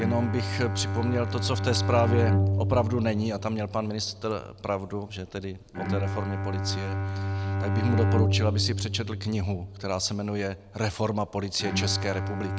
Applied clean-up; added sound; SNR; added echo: none; Bowed string instrument; -1 dB; none.